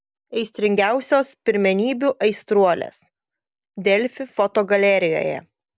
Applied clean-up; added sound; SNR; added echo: none; none; none; none.